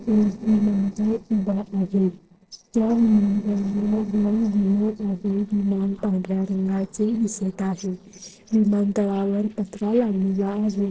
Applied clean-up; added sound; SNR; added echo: neural separator model SepFormer DNS4.